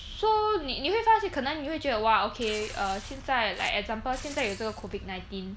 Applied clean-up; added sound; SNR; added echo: none; Tearing; 18 dB; none.